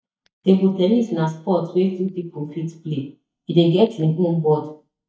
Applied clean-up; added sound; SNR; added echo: neural mask model DeepFilterNet 3.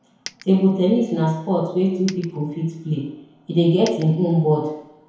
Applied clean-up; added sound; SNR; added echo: none; Coin (dropping); 20 dB; reverberation time 0.9 s.